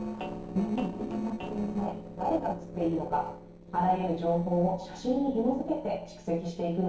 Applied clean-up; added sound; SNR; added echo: neural separator model SepFormer DNS4.